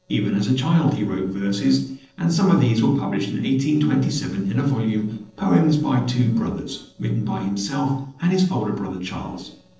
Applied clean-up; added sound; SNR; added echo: neural separator model SepFormer DNS4.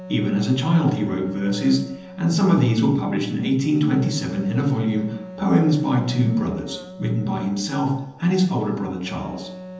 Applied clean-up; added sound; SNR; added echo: none; Wind instrument, woodwind instrument; 17 dB; reverberation time 0.9 s.